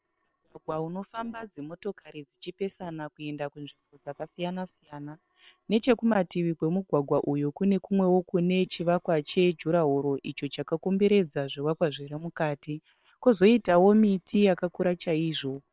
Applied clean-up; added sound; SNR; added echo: neural separator model SepFormer WHAM!.